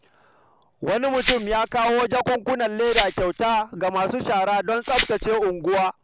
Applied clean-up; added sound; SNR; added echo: none; Glass; 6 dB; none.